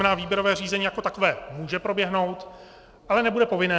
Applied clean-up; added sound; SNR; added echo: none; none; none; none.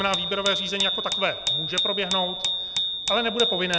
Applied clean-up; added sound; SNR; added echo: none; Bicycle bell; -1 dB; none.